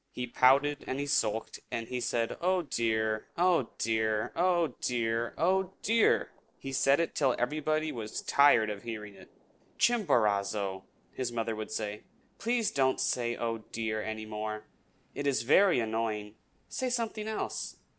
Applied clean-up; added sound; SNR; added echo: neural separator model SepFormer DNS4.